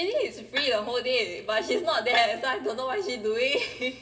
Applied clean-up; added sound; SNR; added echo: none; Bowed string instrument; 12 dB; reverberation time 2.5 s.